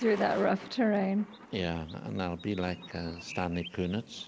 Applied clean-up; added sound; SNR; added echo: none; Chirp, tweet + Thunder / Rain; 17 dB; none.